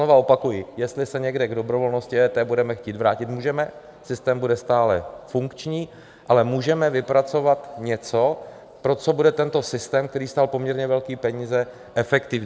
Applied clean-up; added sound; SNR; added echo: none; none; none; none.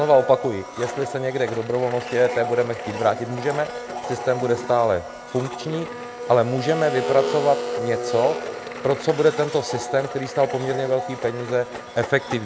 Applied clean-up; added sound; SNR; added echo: none; Domestic sounds, home sounds; 8 dB; none.